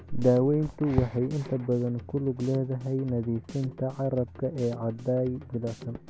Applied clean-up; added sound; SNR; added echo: none; Drum kit; 18 dB; none.